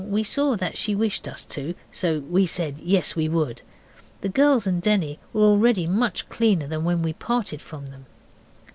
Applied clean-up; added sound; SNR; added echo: none; none; none; none.